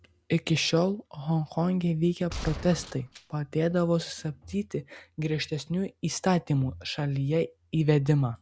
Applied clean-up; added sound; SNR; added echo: none; Gunshot, gunfire; 12 dB; none.